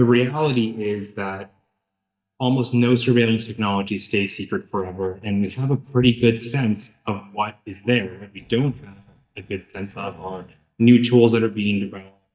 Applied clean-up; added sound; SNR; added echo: neural mask model DeepFilterNet 3.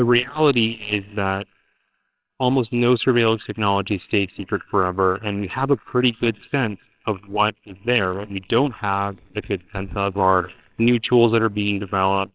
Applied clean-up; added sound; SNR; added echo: neural separator model SepFormer WHAMR!.